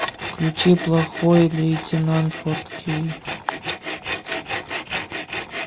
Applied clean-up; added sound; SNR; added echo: none; Tools; 3 dB; none.